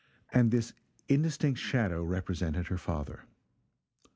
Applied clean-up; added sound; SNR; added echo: none; none; none; none.